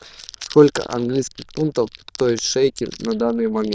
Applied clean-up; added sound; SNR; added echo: neural diffusion model UNIVERSE++.